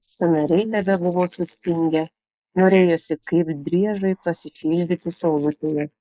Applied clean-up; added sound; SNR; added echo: neural mask model Resemble Enhance denoiser.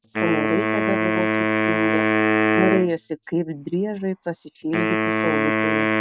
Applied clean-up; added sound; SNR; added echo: neural mask model RNNoise.